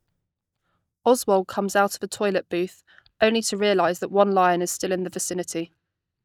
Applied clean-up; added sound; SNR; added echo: neural mask model DeepFilterNet 3.